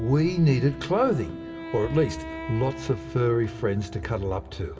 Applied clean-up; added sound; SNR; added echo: none; Wind instrument, woodwind instrument; 14 dB; reverberation time 1.2 s.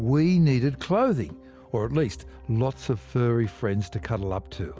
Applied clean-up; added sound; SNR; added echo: none; none; none; none.